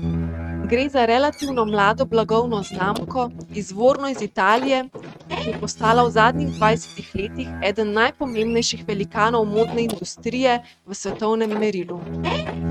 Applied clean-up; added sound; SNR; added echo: neural mask model RNNoise.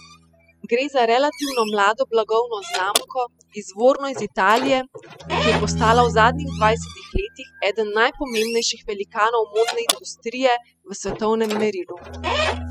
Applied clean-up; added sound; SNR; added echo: classical method spectral subtraction.